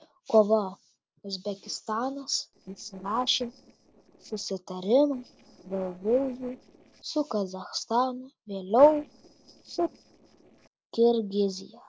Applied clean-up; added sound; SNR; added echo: neural separator model SepFormer DNS4.